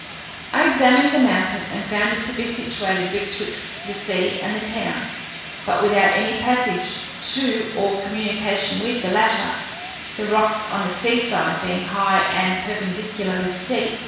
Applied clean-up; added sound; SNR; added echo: none; Fire; 13 dB; reverberation time 1.1 s.